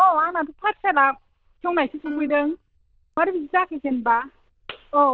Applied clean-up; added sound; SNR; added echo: neural diffusion model UNIVERSE++.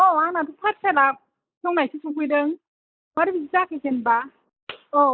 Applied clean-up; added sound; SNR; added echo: neural mask model Resemble Enhance denoiser.